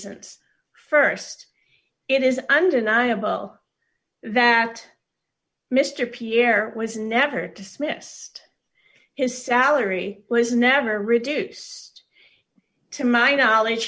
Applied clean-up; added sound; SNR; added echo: none; none; none; none.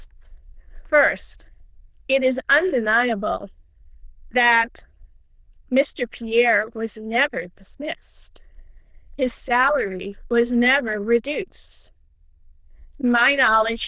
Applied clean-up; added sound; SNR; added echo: neural diffusion model UNIVERSE++.